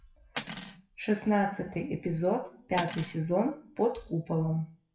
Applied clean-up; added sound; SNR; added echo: classical method WPE with log-MMSE.